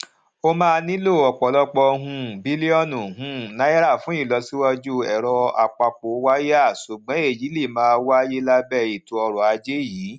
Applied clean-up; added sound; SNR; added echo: none; none; none; none.